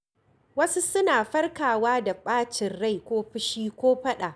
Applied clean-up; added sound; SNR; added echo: none; none; none; none.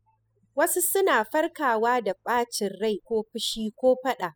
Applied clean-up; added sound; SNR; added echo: classical method spectral subtraction.